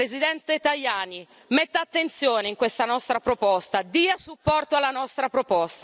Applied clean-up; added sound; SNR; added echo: none; none; none; none.